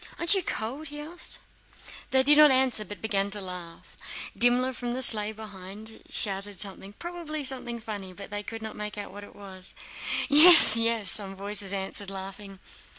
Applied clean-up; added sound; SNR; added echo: none; none; none; none.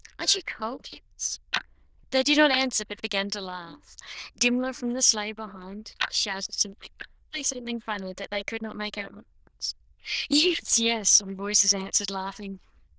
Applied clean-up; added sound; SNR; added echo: neural diffusion model UNIVERSE++.